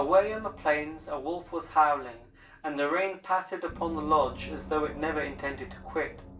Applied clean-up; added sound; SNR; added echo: none; Gong; 16 dB; reverberation time 0.3 s.